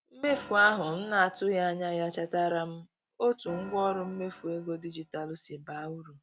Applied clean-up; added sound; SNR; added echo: none; Organ; 19 dB; none.